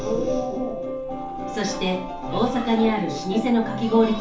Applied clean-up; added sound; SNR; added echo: none; Buzz; 15 dB; reverberation time 0.7 s.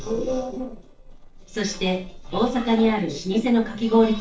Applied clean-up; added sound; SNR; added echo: neural separator model SepFormer DNS4.